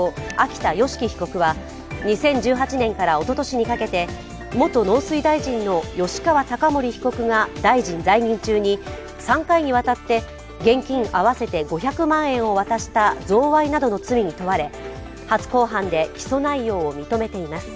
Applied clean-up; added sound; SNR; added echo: none; none; none; none.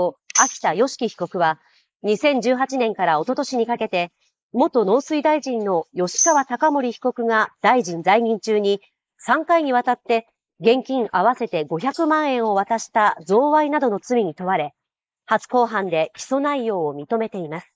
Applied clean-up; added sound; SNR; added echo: neural mask model Resemble Enhance denoiser.